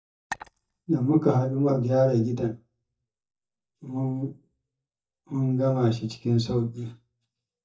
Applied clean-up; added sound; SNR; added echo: neural mask model DeepFilterNet 3.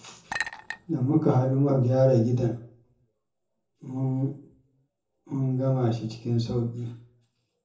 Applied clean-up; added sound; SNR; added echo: none; Chink, clink; 10 dB; reverberation time 0.5 s.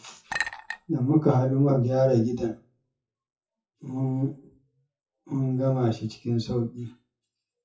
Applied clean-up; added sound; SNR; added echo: classical method WPE with log-MMSE.